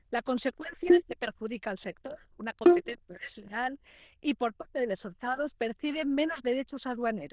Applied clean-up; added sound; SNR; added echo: neural diffusion model UNIVERSE++.